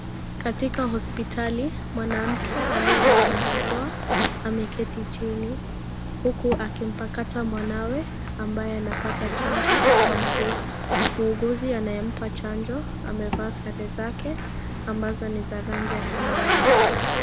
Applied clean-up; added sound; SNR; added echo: none; Zipper (clothing); -5 dB; none.